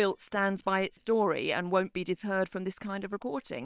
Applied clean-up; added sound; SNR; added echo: neural separator model SepFormer WHAM!.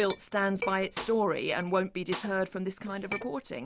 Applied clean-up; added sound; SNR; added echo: none; Snare drum + Chink, clink; 12 dB; none.